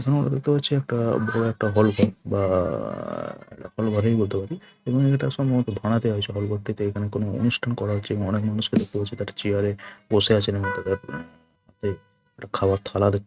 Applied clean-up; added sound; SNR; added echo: neural mask model RNNoise.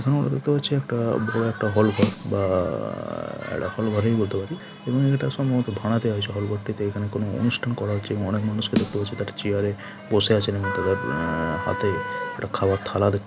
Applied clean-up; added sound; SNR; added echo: none; Snare drum + Trumpet; 7 dB; none.